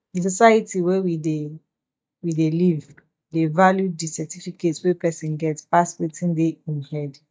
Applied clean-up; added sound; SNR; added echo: neural mask model DeepFilterNet 3.